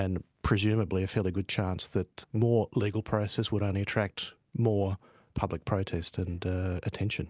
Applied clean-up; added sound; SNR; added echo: none; none; none; none.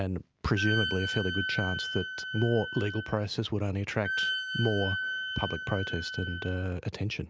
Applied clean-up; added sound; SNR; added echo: none; Wind instrument, woodwind instrument; 4 dB; none.